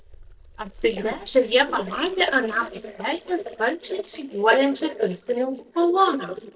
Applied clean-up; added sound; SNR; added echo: neural mask model DeepFilterNet 3.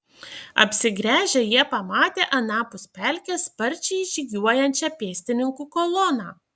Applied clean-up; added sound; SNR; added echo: none; none; none; none.